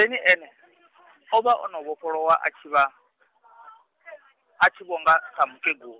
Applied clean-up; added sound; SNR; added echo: none; none; none; none.